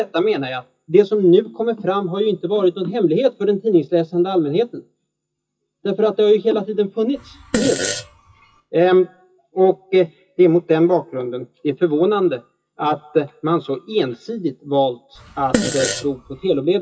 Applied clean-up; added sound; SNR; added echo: classical method WPE with log-MMSE.